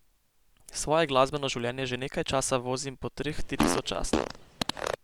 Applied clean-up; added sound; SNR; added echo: none; Fart; 0 dB; none.